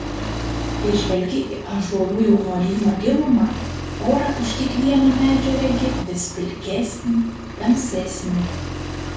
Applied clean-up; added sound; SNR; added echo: none; Accelerating, revving, vroom; 7 dB; reverberation time 0.6 s.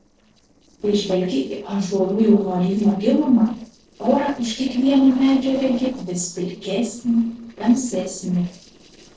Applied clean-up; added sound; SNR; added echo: neural separator model SepFormer DNS4.